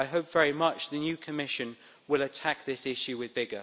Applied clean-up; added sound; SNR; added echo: none; none; none; none.